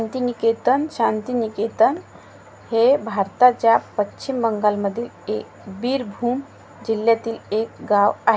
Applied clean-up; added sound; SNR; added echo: none; none; none; none.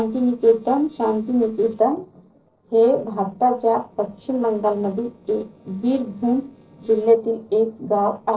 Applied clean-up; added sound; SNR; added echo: neural separator model SepFormer DNS4.